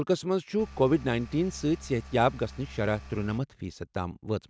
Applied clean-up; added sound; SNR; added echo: none; Engine; 16 dB; none.